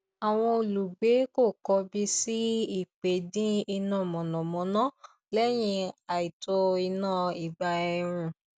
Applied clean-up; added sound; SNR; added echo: none; none; none; none.